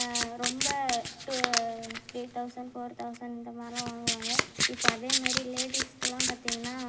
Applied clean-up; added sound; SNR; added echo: none; Domestic sounds, home sounds; -4 dB; reverberation time 2.5 s.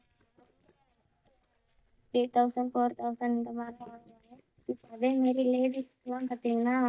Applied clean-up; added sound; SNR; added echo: neural mask model DeepFilterNet 3.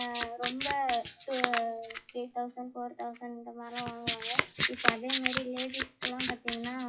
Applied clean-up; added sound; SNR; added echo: classical method WPE with log-MMSE.